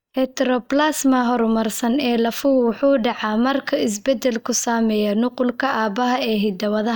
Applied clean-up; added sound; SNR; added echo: neural mask model DeepFilterNet 3.